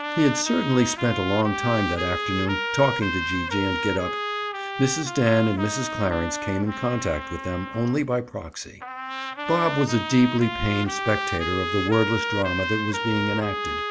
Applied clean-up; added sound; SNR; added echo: none; Trumpet; 5 dB; none.